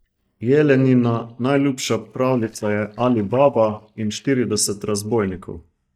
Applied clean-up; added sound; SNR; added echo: neural mask model DeepFilterNet 3.